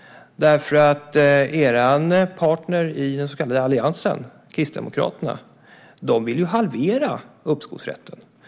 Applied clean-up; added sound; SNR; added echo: none; none; none; none.